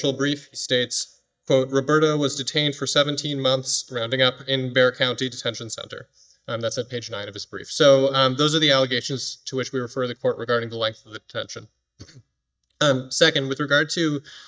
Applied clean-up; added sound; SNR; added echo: neural mask model DeepFilterNet 3.